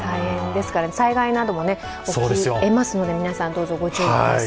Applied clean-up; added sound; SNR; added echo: none; none; none; none.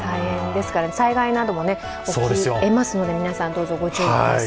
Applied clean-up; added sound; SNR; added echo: none; Wind instrument, woodwind instrument; 17 dB; none.